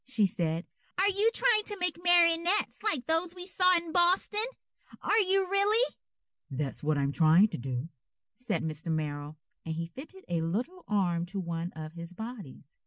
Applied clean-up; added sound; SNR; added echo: none; none; none; none.